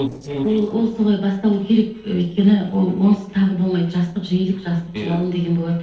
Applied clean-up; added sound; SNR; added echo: neural separator model SepFormer DNS4.